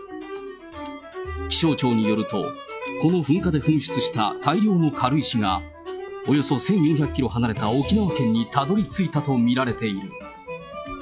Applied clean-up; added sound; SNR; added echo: classical method log-MMSE.